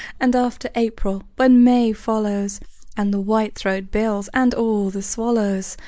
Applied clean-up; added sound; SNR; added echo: neural mask model Resemble Enhance denoiser.